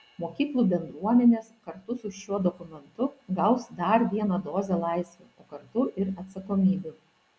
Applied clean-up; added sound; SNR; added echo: none; none; none; none.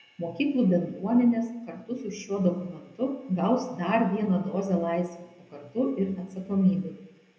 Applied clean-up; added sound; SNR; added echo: none; none; none; reverberation time 0.7 s.